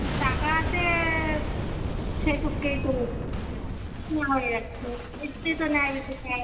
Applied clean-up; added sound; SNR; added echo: none; Boom; 1 dB; reverberation time 1.9 s.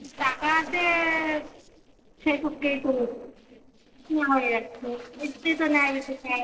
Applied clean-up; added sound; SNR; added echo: neural separator model SepFormer DNS4.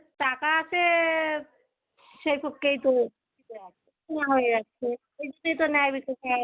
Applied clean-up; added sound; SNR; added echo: none; none; none; none.